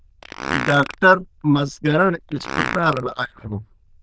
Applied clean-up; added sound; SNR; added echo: neural diffusion model UNIVERSE++.